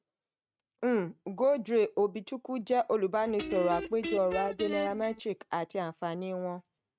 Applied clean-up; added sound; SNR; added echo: neural mask model RNNoise.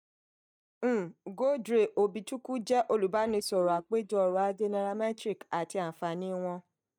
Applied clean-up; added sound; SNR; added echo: neural mask model DeepFilterNet 3.